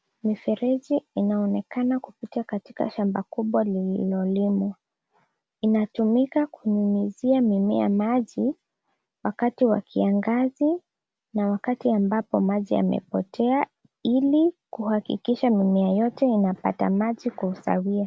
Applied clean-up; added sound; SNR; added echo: none; none; none; none.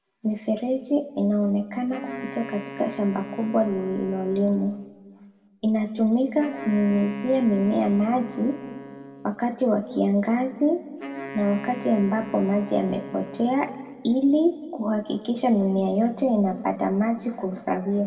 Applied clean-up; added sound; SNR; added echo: none; Wind instrument, woodwind instrument; 15 dB; reverberation time 1.4 s.